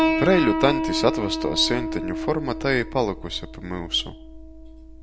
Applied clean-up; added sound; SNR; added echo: none; Piano; 3 dB; none.